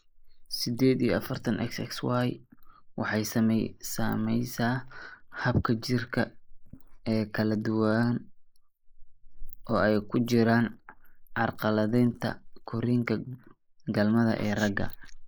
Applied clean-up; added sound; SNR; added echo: neural mask model Resemble Enhance denoiser.